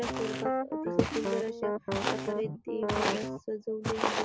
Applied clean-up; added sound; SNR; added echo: none; Walk, footsteps + Piano; -4 dB; none.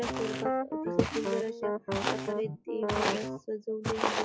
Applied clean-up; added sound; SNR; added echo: classical method log-MMSE.